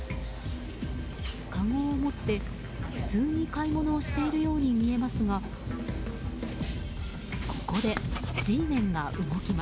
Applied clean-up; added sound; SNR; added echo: none; Writing; 10 dB; none.